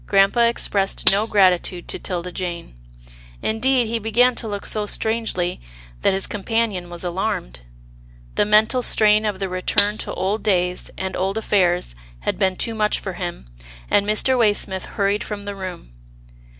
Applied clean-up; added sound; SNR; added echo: none; Gunshot, gunfire; 1 dB; none.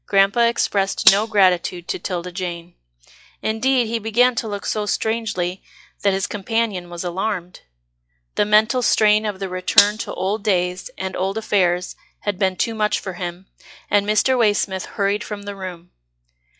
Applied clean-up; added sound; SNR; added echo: classical method log-MMSE.